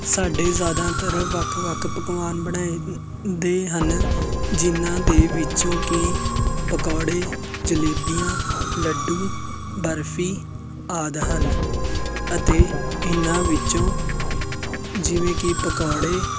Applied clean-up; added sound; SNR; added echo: none; Musical instrument; -2 dB; none.